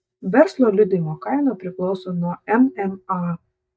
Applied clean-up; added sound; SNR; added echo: neural mask model DeepFilterNet 3.